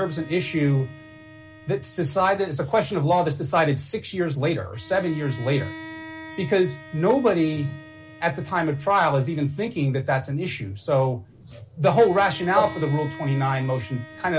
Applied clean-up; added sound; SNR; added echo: none; Bowed string instrument; 19 dB; none.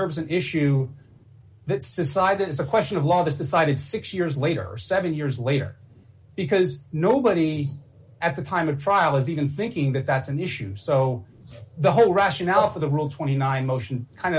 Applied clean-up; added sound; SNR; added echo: none; none; none; none.